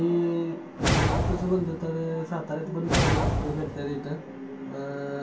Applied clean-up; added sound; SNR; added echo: none; Whoosh, swoosh, swish; -1 dB; reverberation time 0.2 s.